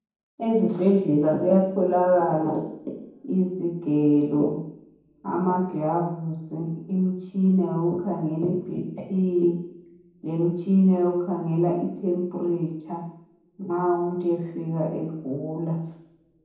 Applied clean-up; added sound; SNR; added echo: none; none; none; reverberation time 1.2 s.